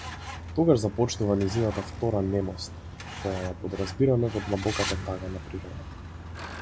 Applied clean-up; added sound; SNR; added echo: none; Truck; 9 dB; none.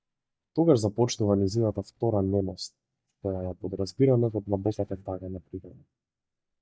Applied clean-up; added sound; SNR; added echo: neural mask model DeepFilterNet 3.